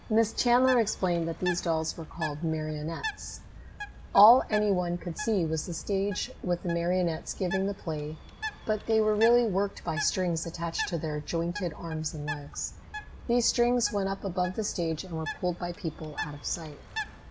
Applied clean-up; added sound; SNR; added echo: none; Bird; 13 dB; none.